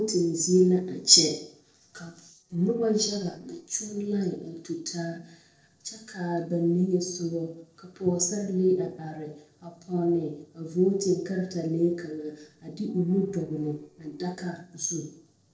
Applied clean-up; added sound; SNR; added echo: neural separator model SepFormer DNS4.